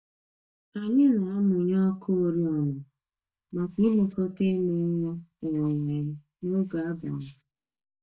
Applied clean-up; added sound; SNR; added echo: neural mask model DeepFilterNet 3.